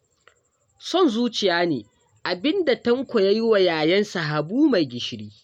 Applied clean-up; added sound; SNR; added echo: none; none; none; none.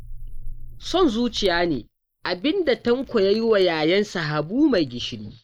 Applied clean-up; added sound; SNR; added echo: neural mask model Resemble Enhance denoiser.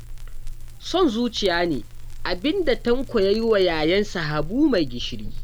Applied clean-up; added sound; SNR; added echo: none; Crackle; 8 dB; none.